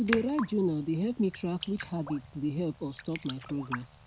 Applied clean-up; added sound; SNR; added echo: none; Raindrop; 11 dB; none.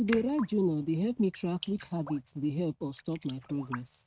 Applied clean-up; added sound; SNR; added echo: neural mask model RNNoise.